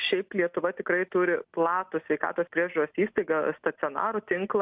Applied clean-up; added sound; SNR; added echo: none; none; none; none.